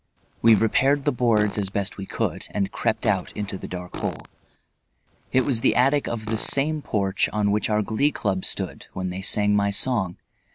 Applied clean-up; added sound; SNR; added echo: none; Fart; 16 dB; none.